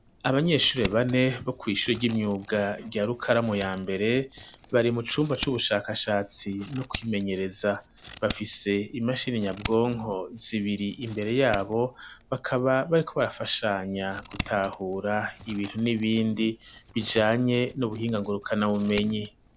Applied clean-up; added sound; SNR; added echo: none; Scissors; 17 dB; none.